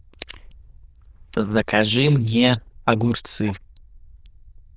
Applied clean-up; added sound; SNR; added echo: neural diffusion model UNIVERSE++.